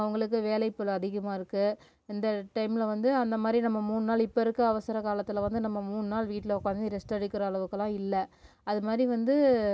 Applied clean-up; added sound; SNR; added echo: none; none; none; none.